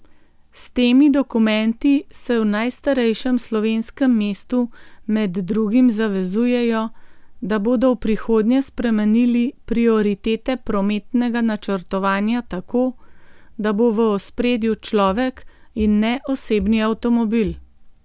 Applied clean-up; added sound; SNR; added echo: none; none; none; none.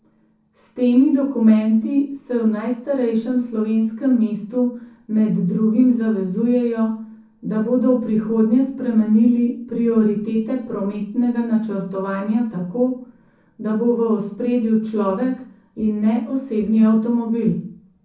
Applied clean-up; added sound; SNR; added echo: none; none; none; reverberation time 0.6 s.